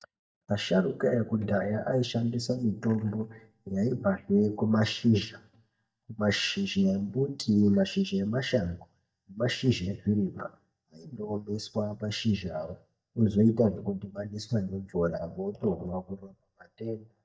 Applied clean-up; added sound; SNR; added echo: neural mask model DeepFilterNet 3.